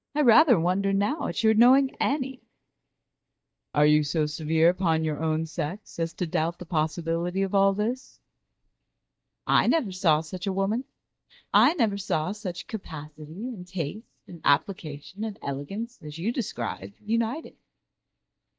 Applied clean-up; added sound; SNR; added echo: neural mask model DeepFilterNet 3.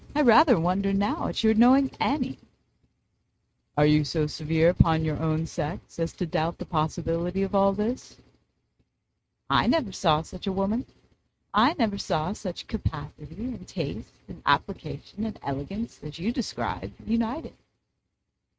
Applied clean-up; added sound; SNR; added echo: neural mask model RNNoise.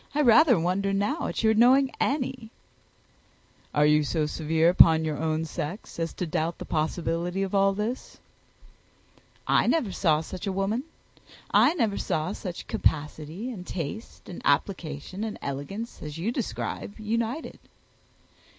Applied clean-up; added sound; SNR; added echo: none; none; none; none.